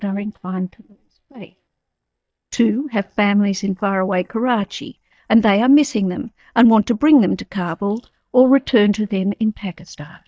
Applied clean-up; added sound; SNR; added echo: neural mask model DeepFilterNet 3.